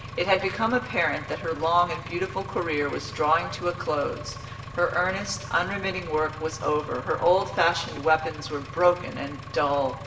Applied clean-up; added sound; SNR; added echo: none; Engine; 12 dB; reverberation time 0.9 s.